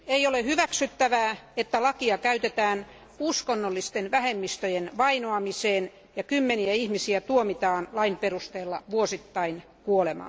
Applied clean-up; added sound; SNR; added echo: none; none; none; none.